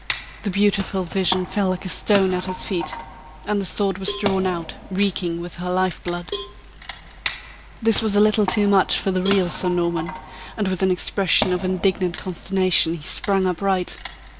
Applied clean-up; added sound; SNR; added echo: none; Cowbell + Wood; 9 dB; none.